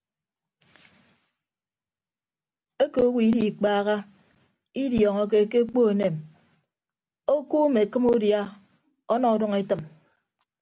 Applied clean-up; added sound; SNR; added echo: none; none; none; none.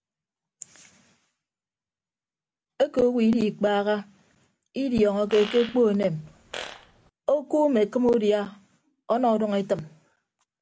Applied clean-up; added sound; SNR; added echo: none; Fart; 14 dB; none.